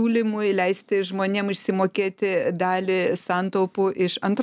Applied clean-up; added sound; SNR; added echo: none; none; none; none.